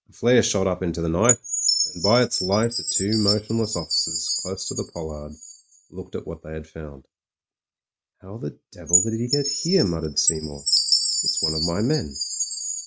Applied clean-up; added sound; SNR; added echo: neural mask model RNNoise.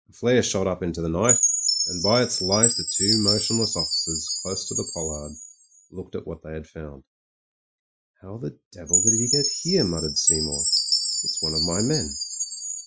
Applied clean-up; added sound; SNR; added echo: classical method Wiener filter.